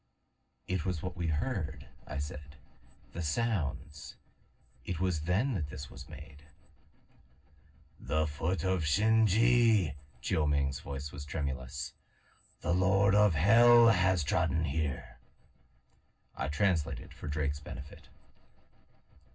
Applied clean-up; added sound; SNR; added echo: none; none; none; reverberation time 0.4 s.